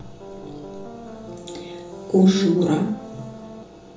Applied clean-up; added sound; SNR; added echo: none; Piano; 14 dB; reverberation time 1.0 s.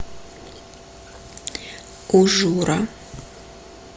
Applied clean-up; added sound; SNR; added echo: none; none; none; none.